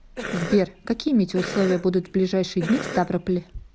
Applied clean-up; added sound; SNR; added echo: none; Cough; 11 dB; none.